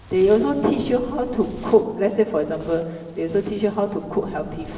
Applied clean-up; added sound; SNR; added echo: none; Wind; 20 dB; reverberation time 1.9 s.